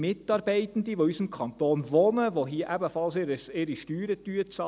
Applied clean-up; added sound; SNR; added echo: none; none; none; none.